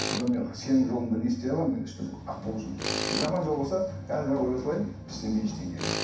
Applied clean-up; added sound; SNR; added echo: none; Tools; 9 dB; reverberation time 0.7 s.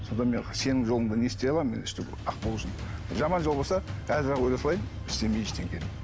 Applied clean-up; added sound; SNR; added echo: none; none; none; none.